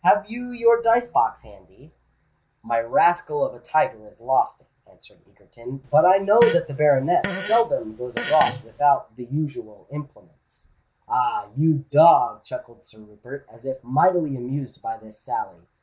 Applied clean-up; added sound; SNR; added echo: none; Fart; 10 dB; none.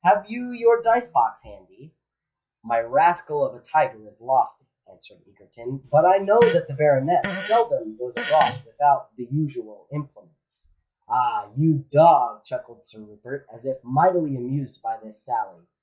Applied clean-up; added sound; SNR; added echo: classical method log-MMSE.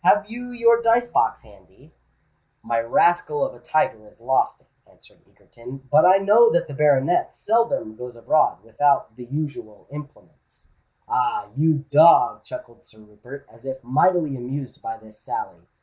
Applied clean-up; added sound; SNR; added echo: none; none; none; none.